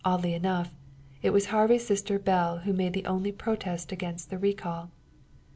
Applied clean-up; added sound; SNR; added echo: none; none; none; none.